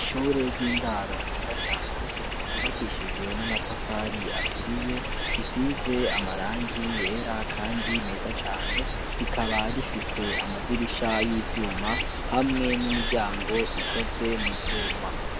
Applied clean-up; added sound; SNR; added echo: none; Stream; -2 dB; none.